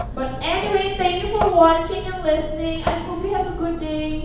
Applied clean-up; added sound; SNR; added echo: none; Drip / Sink (filling or washing) / Water tap, faucet; 8 dB; reverberation time 2.2 s.